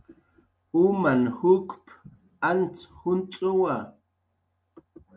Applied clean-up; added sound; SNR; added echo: none; none; none; none.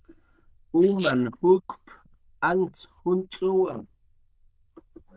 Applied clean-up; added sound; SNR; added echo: neural diffusion model UNIVERSE++.